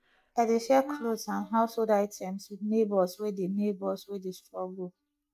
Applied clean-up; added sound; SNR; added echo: neural mask model DeepFilterNet 3.